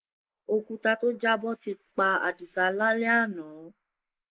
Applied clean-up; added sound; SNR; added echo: neural mask model Resemble Enhance denoiser.